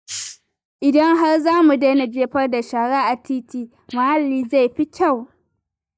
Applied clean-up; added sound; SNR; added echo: neural mask model DeepFilterNet 3.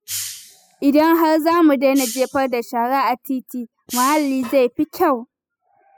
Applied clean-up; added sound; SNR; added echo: classical method spectral subtraction.